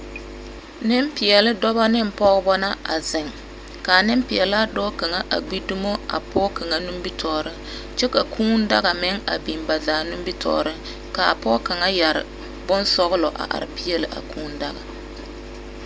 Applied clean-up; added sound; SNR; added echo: none; none; none; none.